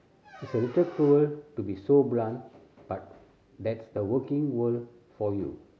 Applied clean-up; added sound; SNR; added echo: none; none; none; none.